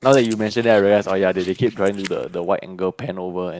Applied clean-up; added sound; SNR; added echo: neural mask model Resemble Enhance denoiser.